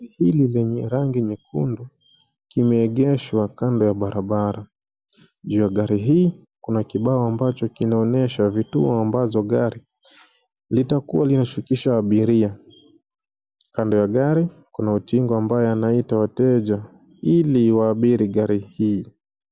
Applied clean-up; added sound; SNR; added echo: none; none; none; none.